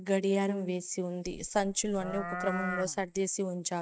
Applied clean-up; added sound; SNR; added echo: neural mask model RNNoise.